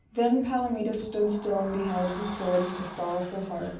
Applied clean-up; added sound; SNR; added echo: none; Sliding door; 13 dB; reverberation time 0.6 s.